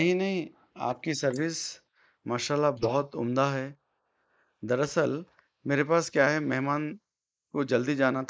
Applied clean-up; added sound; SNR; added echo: neural mask model Resemble Enhance denoiser.